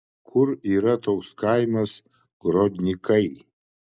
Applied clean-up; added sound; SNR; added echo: none; none; none; none.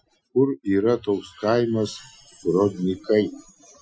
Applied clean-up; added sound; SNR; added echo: classical method Wiener filter.